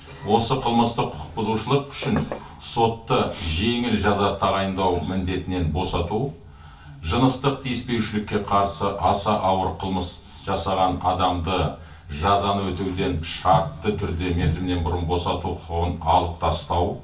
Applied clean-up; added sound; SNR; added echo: none; Knock; 9 dB; reverberation time 0.2 s.